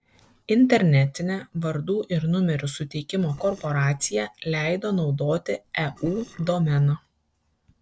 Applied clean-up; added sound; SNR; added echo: neural separator model SepFormer DNS4.